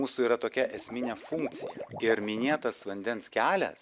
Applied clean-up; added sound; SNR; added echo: neural mask model Resemble Enhance denoiser.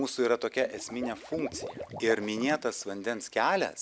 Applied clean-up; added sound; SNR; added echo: none; Water / Liquid; 14 dB; none.